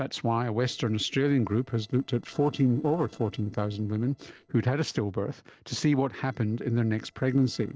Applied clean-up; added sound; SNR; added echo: neural separator model SepFormer DNS4.